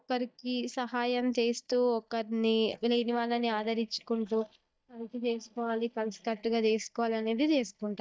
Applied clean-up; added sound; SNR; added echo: neural mask model DeepFilterNet 3.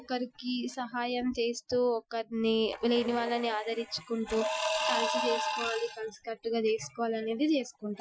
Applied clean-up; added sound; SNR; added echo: classical method Wiener filter.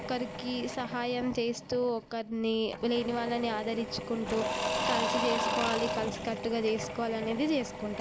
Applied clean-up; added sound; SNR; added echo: none; Engine / Drill / Mechanisms; 3 dB; none.